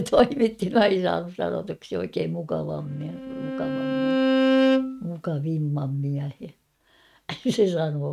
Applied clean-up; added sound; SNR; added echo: neural mask model RNNoise.